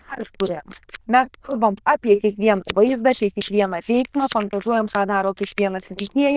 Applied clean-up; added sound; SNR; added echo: neural diffusion model UNIVERSE++.